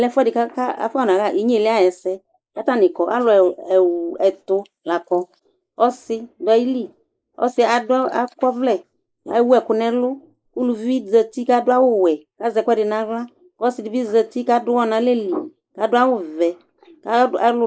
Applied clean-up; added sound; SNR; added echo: neural mask model Resemble Enhance denoiser.